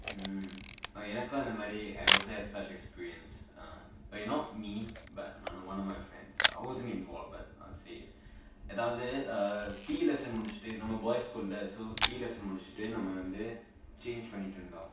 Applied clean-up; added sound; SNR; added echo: none; Camera; -1 dB; reverberation time 0.2 s.